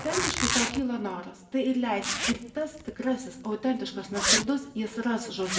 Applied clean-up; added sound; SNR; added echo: none; Zipper (clothing); 2 dB; reverberation time 0.7 s.